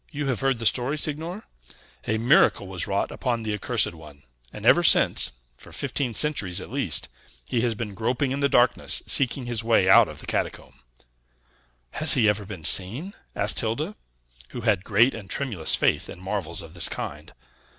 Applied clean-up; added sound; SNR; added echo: none; none; none; none.